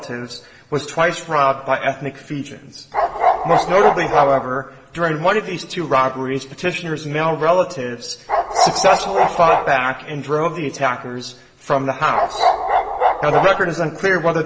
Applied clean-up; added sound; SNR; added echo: none; Bark; -1 dB; reverberation time 0.7 s.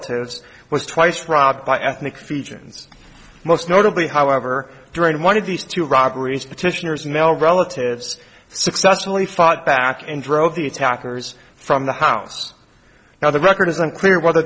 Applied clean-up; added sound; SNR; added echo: none; none; none; none.